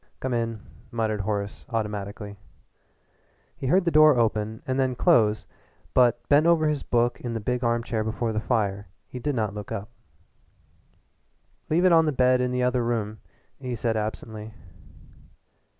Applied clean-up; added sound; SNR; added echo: none; none; none; none.